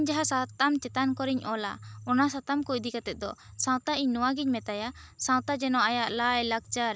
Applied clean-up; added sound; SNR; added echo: none; none; none; none.